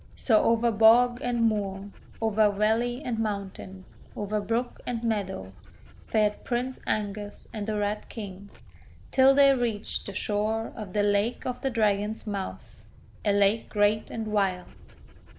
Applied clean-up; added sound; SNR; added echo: none; Dog; 20 dB; none.